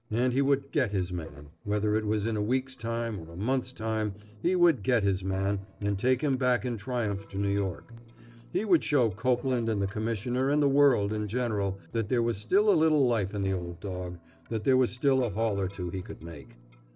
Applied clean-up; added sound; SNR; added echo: neural separator model SepFormer DNS4.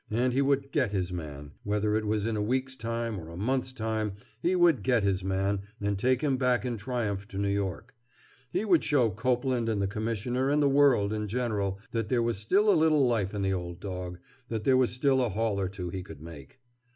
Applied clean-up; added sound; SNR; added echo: none; none; none; none.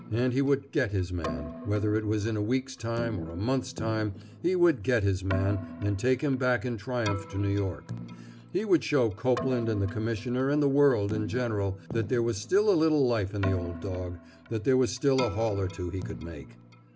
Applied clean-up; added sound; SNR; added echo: none; Keyboard (musical); 13 dB; none.